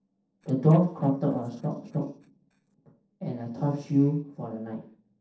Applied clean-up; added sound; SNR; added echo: neural separator model SepFormer DNS4.